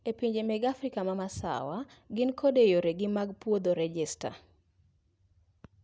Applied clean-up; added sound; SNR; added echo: none; none; none; none.